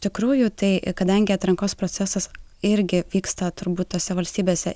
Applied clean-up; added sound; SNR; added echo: none; none; none; none.